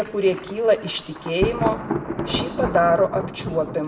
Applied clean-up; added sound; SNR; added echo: none; Thunder; 6 dB; reverberation time 0.6 s.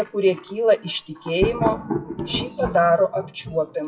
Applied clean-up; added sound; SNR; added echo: classical method WPE with log-MMSE.